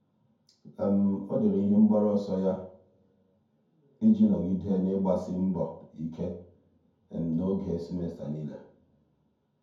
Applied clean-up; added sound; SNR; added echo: none; none; none; reverberation time 0.6 s.